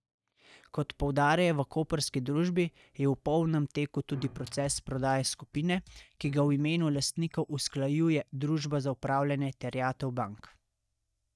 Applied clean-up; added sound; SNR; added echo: neural mask model DeepFilterNet 3.